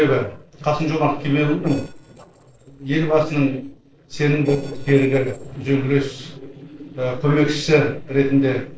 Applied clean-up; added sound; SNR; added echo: neural separator model SepFormer DNS4.